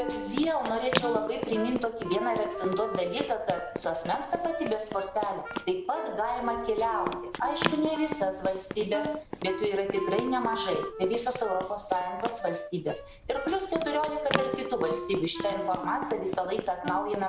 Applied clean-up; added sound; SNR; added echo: none; Wind instrument, woodwind instrument + Run; 6 dB; none.